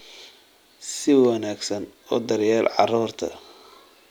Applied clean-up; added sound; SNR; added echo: none; none; none; none.